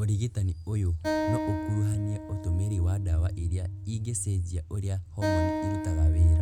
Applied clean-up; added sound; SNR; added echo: none; Acoustic guitar; 8 dB; none.